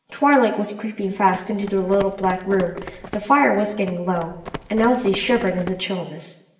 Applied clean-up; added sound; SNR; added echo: none; Run; 15 dB; reverberation time 0.8 s.